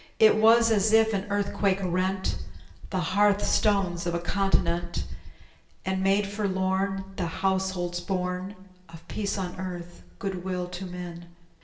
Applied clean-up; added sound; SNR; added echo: none; none; none; reverberation time 0.7 s.